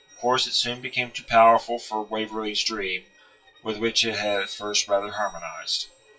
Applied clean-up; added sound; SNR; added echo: classical method WPE with log-MMSE.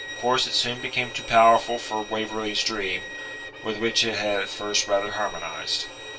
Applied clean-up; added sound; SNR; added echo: none; Bowed string instrument; 12 dB; reverberation time 0.2 s.